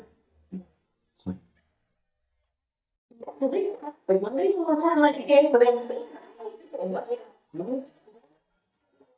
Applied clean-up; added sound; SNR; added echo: neural mask model DeepFilterNet 3.